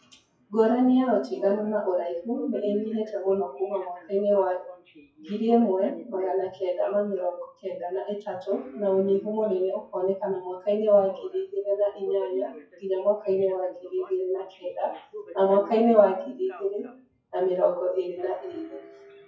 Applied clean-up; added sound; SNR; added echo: classical method WPE with log-MMSE.